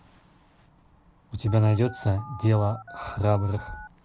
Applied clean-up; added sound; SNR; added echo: none; Telephone; 16 dB; none.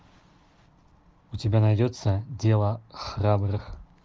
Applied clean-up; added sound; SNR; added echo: none; none; none; none.